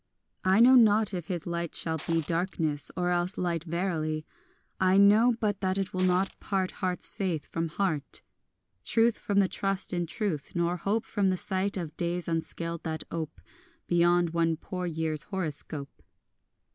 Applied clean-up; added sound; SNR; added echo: none; Shatter; 7 dB; none.